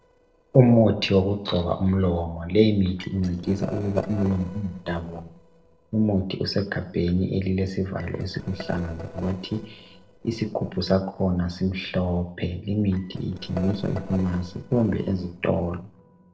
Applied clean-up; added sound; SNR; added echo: neural separator model SepFormer DNS4.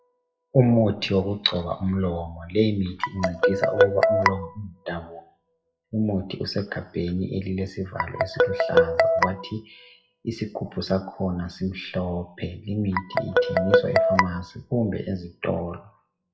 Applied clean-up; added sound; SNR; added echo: classical method WPE with log-MMSE.